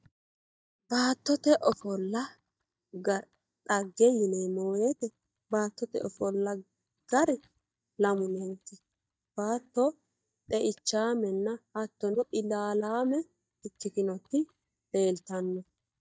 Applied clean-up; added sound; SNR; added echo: neural mask model DeepFilterNet 3.